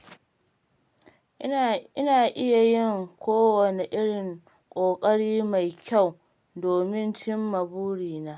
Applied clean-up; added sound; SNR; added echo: none; none; none; none.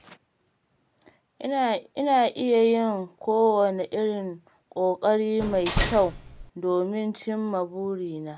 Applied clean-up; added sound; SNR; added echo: none; Slam; 3 dB; none.